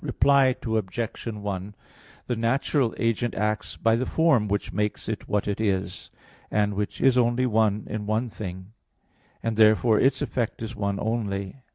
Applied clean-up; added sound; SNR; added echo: none; none; none; none.